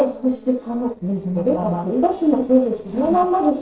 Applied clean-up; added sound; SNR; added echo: neural separator model SepFormer DNS4.